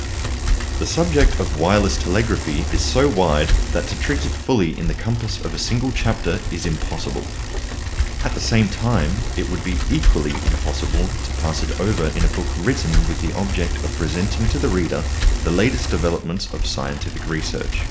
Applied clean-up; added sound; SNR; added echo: none; Bicycle; -1 dB; none.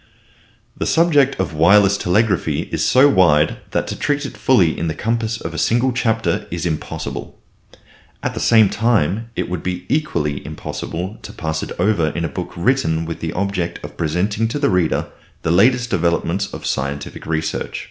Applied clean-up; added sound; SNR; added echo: none; none; none; none.